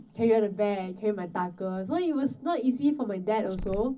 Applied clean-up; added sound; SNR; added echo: none; Growling; 18 dB; reverberation time 0.4 s.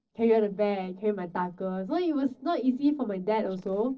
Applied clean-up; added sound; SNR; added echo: neural separator model SepFormer DNS4.